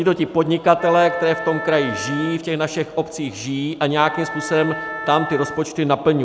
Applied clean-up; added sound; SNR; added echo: none; Wind instrument, woodwind instrument; 11 dB; none.